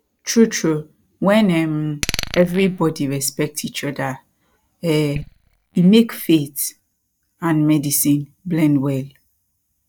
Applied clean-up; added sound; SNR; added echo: neural mask model DeepFilterNet 3.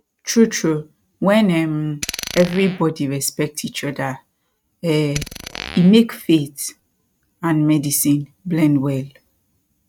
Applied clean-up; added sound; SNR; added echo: neural mask model RNNoise.